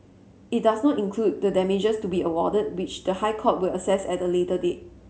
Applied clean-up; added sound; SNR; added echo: none; none; none; none.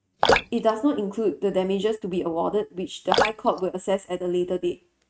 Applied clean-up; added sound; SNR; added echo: neural mask model RNNoise.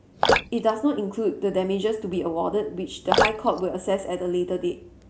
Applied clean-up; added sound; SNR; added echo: none; Drip; 2 dB; none.